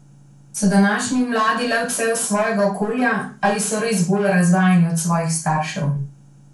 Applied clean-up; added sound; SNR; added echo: none; none; none; reverberation time 0.3 s.